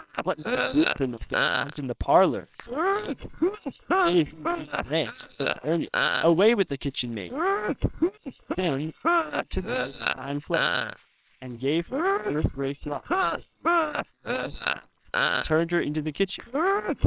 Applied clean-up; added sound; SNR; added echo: neural separator model SepFormer WHAMR!.